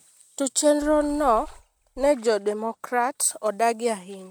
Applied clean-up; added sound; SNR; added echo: neural mask model RNNoise.